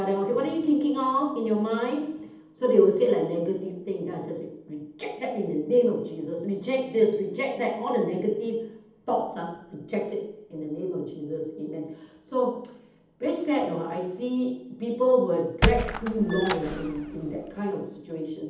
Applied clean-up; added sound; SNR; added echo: none; Squeak; 2 dB; reverberation time 0.8 s.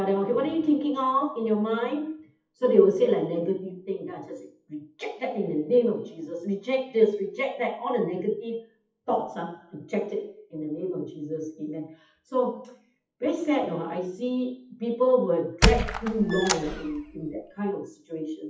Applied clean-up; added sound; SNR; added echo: classical method WPE with log-MMSE.